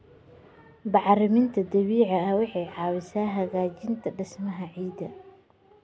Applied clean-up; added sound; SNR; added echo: none; none; none; none.